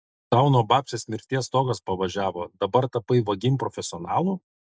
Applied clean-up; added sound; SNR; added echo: none; none; none; none.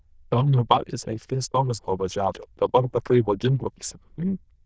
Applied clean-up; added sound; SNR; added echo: neural diffusion model UNIVERSE++.